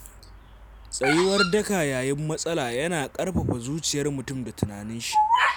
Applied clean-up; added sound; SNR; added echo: none; Bird vocalization, bird call, bird song; 3 dB; none.